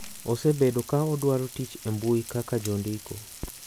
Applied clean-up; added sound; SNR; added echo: none; Frying (food); 16 dB; none.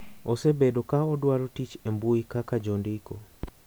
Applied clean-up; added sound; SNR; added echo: none; none; none; none.